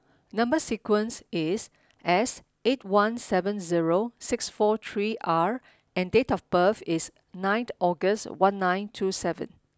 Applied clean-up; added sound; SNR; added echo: none; none; none; none.